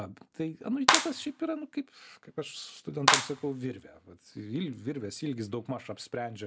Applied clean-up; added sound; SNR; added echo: none; Clapping; -5 dB; none.